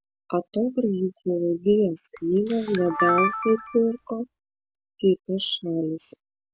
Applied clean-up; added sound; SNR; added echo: none; Camera; 4 dB; none.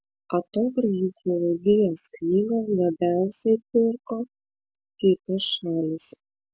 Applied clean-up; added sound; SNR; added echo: none; none; none; none.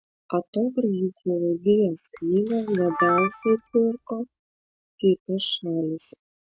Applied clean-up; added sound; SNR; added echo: neural mask model RNNoise.